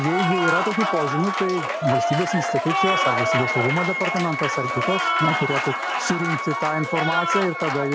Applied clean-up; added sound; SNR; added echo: none; Wind instrument, woodwind instrument + Applause; -1 dB; none.